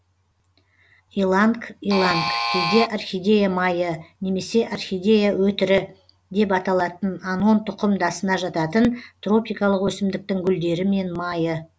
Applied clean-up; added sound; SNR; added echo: none; Alarm; 2 dB; none.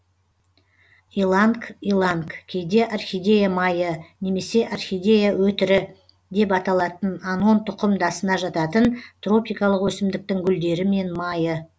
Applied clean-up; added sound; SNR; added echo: none; none; none; none.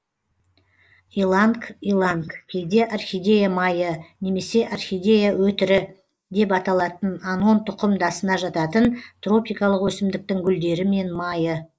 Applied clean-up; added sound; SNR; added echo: neural mask model Resemble Enhance denoiser.